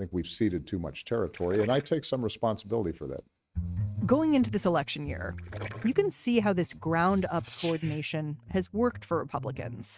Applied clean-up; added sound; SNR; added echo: neural mask model RNNoise.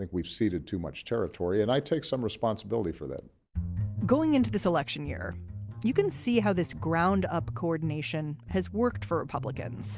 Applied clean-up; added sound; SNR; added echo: none; none; none; none.